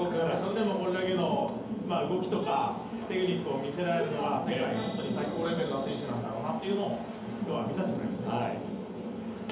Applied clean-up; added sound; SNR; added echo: none; Accordion; 15 dB; reverberation time 2.2 s.